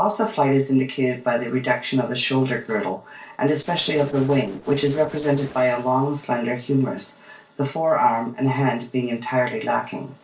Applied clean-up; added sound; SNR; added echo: neural separator model SepFormer DNS4.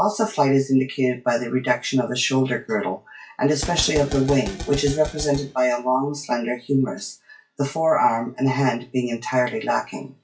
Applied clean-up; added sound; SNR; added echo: classical method WPE with log-MMSE.